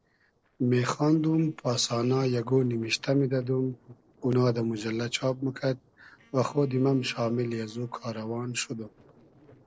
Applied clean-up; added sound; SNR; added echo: neural separator model SepFormer DNS4.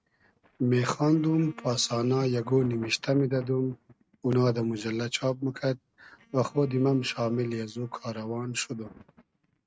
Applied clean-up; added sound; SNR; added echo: neural mask model RNNoise.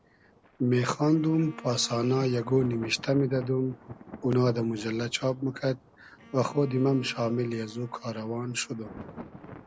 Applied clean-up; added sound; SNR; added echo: none; Thunder + Bowed string instrument; 18 dB; none.